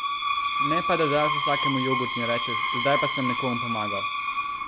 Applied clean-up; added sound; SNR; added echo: none; Screech; -2 dB; none.